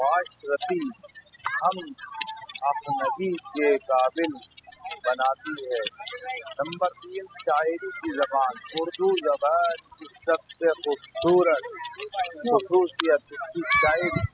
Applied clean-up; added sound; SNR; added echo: classical method spectral subtraction.